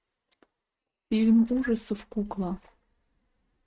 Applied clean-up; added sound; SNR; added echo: neural mask model RNNoise.